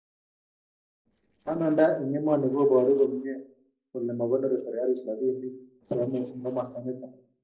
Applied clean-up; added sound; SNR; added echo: neural separator model SepFormer DNS4.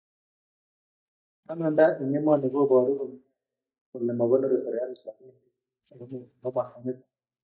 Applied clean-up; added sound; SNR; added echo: neural mask model DeepFilterNet 3.